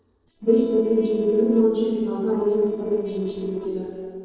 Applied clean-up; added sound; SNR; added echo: neural separator model SepFormer DNS4.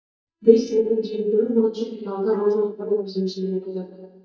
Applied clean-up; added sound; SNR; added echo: neural mask model DeepFilterNet 3.